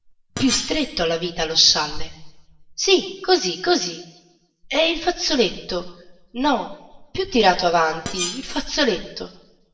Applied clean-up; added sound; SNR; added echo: none; Screech; 11 dB; reverberation time 0.9 s.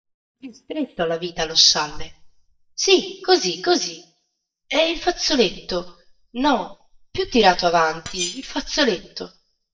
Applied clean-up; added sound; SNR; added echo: neural mask model DeepFilterNet 3.